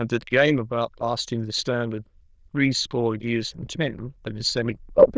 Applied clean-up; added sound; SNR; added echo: neural diffusion model UNIVERSE++.